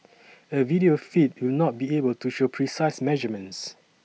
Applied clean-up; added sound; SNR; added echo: none; none; none; none.